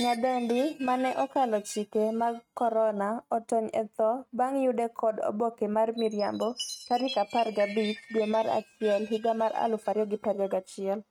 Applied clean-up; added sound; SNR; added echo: neural mask model RNNoise.